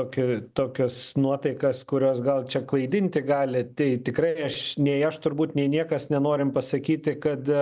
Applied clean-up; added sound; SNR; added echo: none; none; none; none.